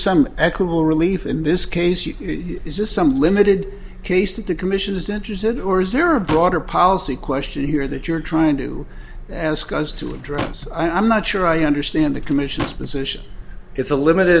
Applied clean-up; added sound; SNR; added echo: none; Drawer open or close / Wood; 14 dB; none.